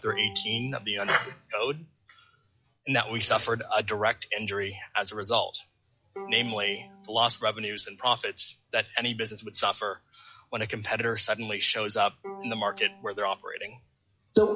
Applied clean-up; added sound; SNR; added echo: classical method log-MMSE.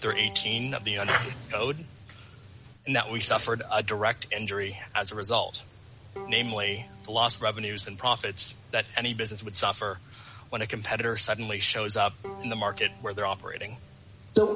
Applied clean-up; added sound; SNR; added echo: none; Bowed string instrument; 20 dB; none.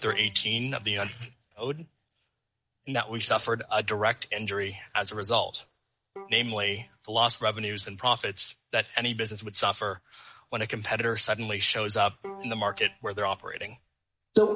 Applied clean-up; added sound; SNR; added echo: neural mask model DeepFilterNet 3.